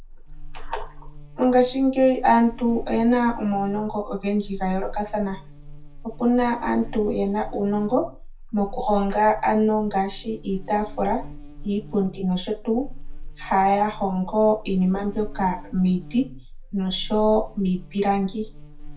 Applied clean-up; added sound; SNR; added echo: none; Buzz; 12 dB; reverberation time 0.2 s.